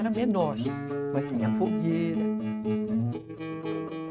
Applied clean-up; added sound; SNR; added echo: neural mask model RNNoise.